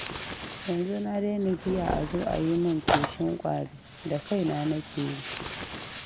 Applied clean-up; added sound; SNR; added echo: none; Tearing; 5 dB; none.